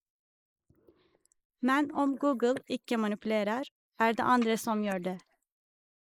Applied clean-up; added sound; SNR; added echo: neural mask model Resemble Enhance denoiser.